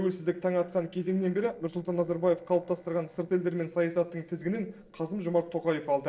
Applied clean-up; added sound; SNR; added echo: neural separator model SepFormer DNS4.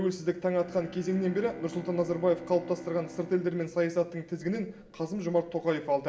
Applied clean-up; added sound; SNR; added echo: none; Bowed string instrument; 18 dB; reverberation time 1.1 s.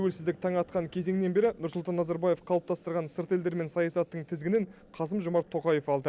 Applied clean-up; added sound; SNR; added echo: none; none; none; none.